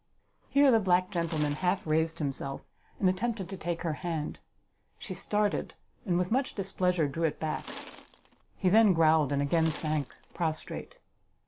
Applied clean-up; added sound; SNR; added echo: none; Tools; 17 dB; none.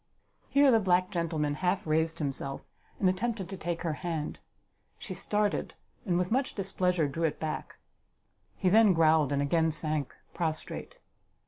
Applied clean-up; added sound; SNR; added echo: none; none; none; none.